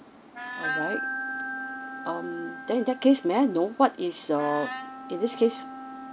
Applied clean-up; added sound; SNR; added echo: none; Wind instrument, woodwind instrument + Wind chime; 9 dB; none.